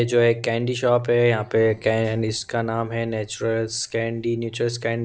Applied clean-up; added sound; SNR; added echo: neural separator model SepFormer DNS4.